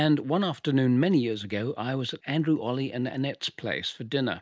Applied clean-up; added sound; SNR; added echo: none; none; none; none.